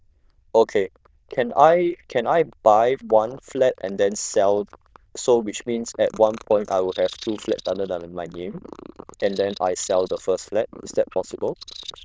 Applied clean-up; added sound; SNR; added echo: neural diffusion model UNIVERSE++.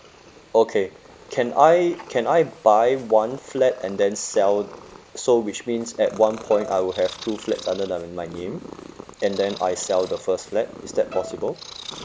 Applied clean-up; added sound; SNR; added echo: none; Bowed string instrument + Purr; 18 dB; none.